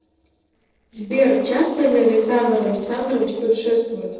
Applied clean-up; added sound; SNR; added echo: neural separator model SepFormer DNS4.